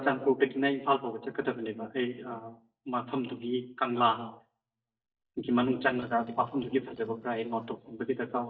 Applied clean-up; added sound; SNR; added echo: neural mask model DeepFilterNet 3.